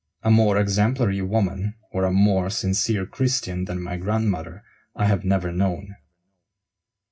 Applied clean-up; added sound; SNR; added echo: none; none; none; reverberation time 0.4 s.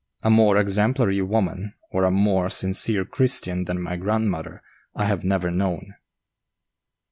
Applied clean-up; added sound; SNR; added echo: none; none; none; none.